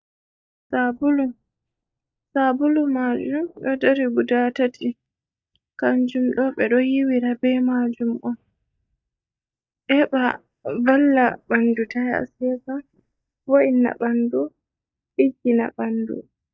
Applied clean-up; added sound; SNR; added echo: neural mask model DeepFilterNet 3.